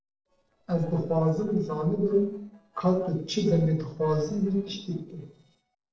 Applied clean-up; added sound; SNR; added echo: neural separator model SepFormer DNS4.